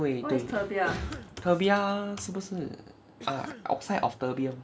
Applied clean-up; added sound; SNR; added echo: none; Cough; 18 dB; none.